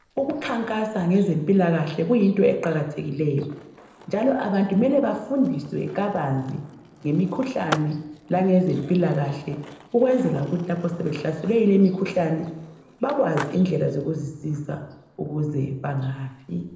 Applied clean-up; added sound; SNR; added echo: none; Skateboard; 19 dB; reverberation time 0.7 s.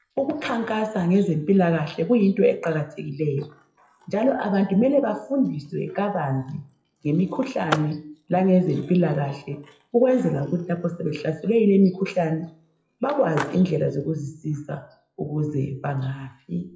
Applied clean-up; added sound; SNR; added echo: classical method WPE with log-MMSE.